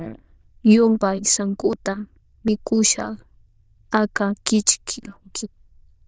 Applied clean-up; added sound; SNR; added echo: neural diffusion model UNIVERSE++.